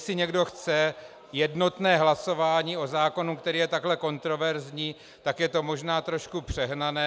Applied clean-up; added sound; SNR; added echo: none; none; none; none.